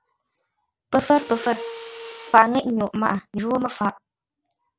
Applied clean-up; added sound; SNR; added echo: none; Mechanisms; 16 dB; none.